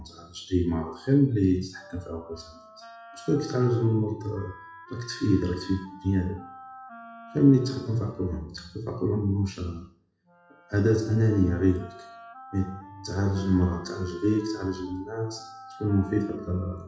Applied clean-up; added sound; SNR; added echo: classical method WPE with log-MMSE.